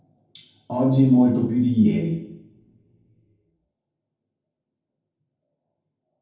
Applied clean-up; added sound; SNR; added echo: none; none; none; reverberation time 0.9 s.